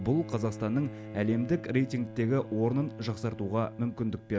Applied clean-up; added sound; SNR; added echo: none; Bowed string instrument; 13 dB; none.